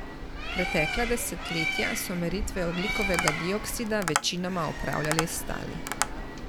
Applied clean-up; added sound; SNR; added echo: none; Tap + Bird; 1 dB; none.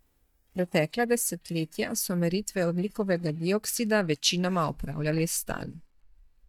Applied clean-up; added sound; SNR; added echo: neural mask model DeepFilterNet 3.